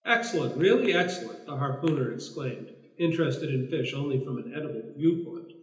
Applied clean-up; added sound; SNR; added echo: none; none; none; reverberation time 0.9 s.